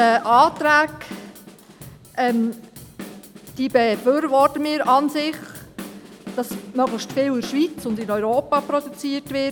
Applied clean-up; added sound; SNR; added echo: none; Drum / Drum kit; 17 dB; none.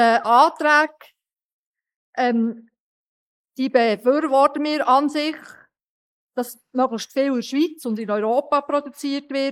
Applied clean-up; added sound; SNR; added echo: neural mask model Resemble Enhance denoiser.